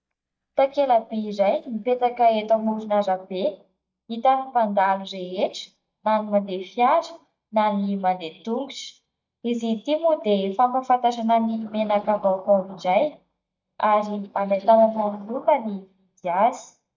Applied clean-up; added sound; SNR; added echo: neural mask model DeepFilterNet 3.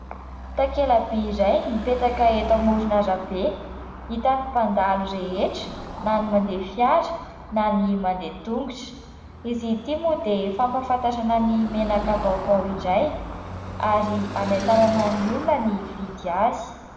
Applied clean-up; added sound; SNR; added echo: none; Car passing by / Traffic noise, roadway noise; 11 dB; reverberation time 1.1 s.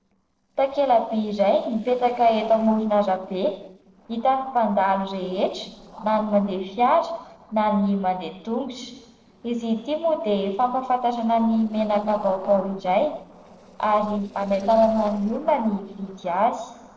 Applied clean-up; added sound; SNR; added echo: neural separator model SepFormer DNS4.